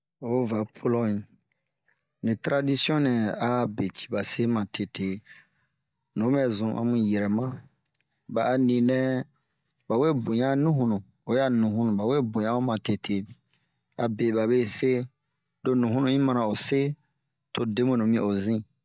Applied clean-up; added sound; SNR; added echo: none; none; none; none.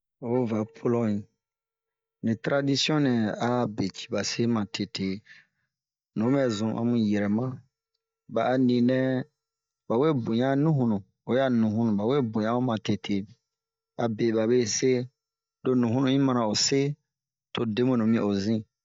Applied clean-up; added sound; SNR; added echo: neural mask model DeepFilterNet 3.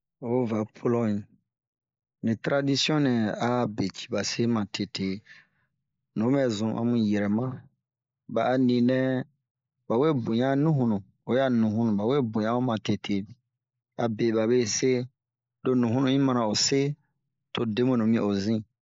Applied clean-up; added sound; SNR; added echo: neural mask model Resemble Enhance denoiser.